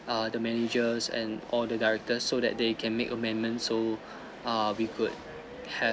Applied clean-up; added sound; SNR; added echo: none; none; none; none.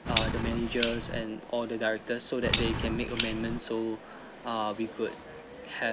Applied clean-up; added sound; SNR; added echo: none; Clock; -1 dB; none.